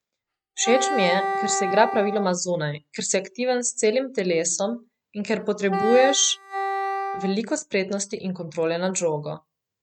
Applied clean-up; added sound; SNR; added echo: neural mask model RNNoise.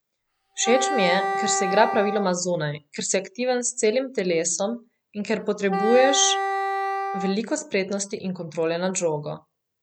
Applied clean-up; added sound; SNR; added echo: none; Wind instrument, woodwind instrument; 3 dB; none.